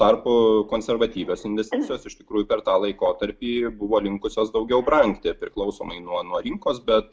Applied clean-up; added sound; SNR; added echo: none; none; none; none.